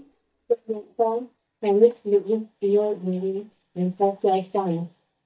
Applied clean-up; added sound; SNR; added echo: neural mask model DeepFilterNet 3.